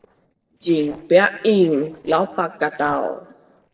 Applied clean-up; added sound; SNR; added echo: neural separator model SepFormer DNS4.